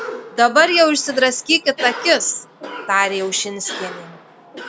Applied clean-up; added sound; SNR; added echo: none; Cough; 14 dB; none.